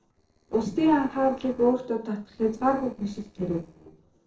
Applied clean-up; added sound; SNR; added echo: neural separator model SepFormer DNS4.